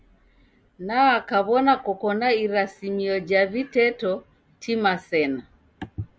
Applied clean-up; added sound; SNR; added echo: none; none; none; none.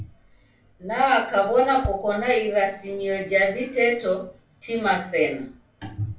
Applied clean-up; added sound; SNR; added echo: none; Bass drum; 15 dB; reverberation time 0.3 s.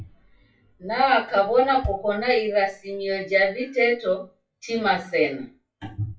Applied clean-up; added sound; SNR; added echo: classical method WPE with log-MMSE.